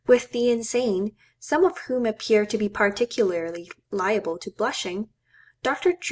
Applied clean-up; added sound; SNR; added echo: none; none; none; none.